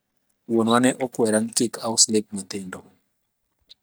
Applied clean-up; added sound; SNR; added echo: neural mask model DeepFilterNet 3.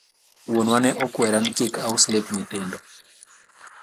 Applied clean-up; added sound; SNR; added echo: neural mask model Resemble Enhance denoiser.